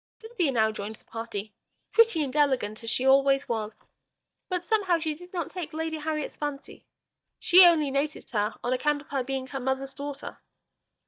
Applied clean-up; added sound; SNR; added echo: neural mask model DeepFilterNet 3.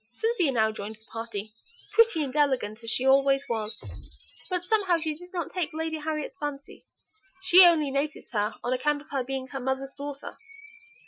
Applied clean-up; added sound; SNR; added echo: classical method Wiener filter.